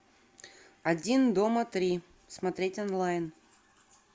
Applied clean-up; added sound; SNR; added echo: none; none; none; none.